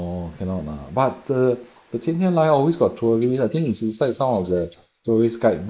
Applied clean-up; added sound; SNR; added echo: neural mask model Resemble Enhance denoiser.